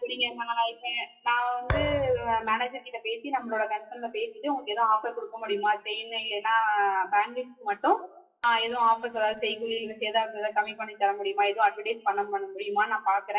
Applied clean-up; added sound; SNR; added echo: classical method WPE with log-MMSE.